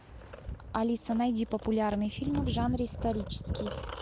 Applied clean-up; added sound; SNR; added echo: none; none; none; none.